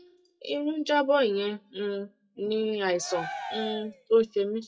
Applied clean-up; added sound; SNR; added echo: classical method WPE with log-MMSE.